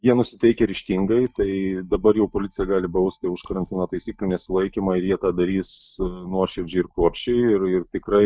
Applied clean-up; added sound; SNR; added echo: neural mask model DeepFilterNet 3.